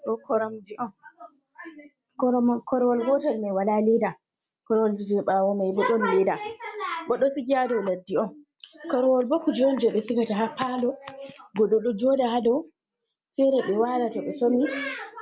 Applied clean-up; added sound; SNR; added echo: none; none; none; none.